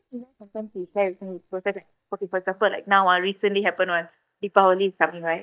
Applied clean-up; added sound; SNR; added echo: neural mask model DeepFilterNet 3.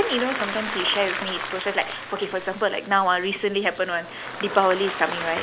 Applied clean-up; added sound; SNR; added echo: none; Applause / Crowd; 8 dB; none.